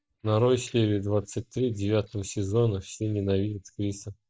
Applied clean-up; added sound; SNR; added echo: neural mask model DeepFilterNet 3.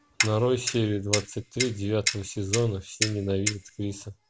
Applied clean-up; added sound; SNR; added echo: none; Clock; 4 dB; none.